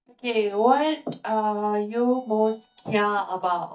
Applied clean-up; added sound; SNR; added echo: neural mask model DeepFilterNet 3.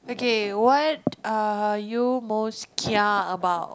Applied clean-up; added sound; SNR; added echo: none; none; none; none.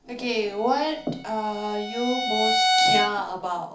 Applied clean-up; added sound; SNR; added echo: none; Bowed string instrument; -1 dB; reverberation time 0.4 s.